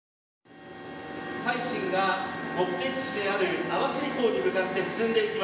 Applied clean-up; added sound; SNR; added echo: none; none; none; reverberation time 1.0 s.